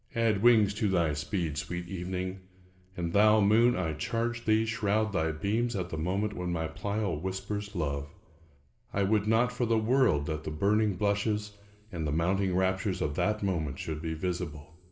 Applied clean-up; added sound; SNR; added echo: none; none; none; reverberation time 1.9 s.